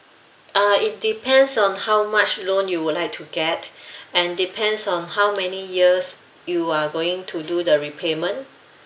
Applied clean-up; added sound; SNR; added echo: none; none; none; none.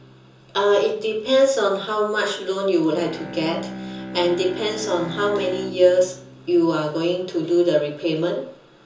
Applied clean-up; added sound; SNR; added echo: none; Bowed string instrument; 15 dB; reverberation time 0.6 s.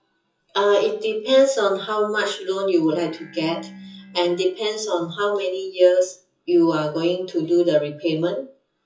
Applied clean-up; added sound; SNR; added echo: classical method WPE with log-MMSE.